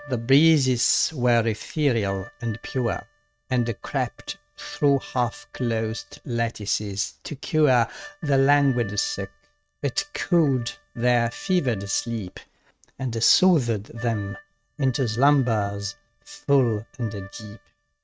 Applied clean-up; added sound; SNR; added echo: neural mask model RNNoise.